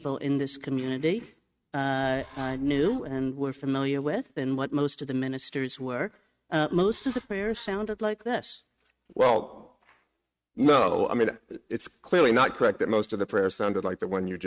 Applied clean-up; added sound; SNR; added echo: neural mask model RNNoise.